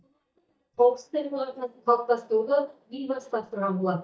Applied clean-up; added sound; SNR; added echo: neural mask model DeepFilterNet 3.